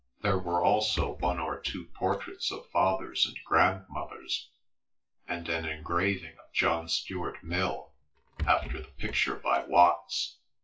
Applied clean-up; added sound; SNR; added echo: classical method WPE with log-MMSE.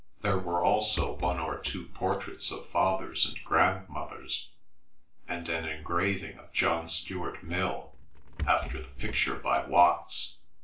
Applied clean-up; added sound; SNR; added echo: none; Rattle / Breathing; 11 dB; reverberation time 0.3 s.